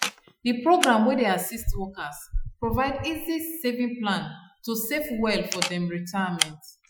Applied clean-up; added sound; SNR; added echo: classical method Wiener filter.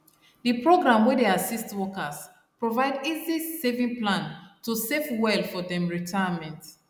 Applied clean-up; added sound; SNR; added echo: none; none; none; none.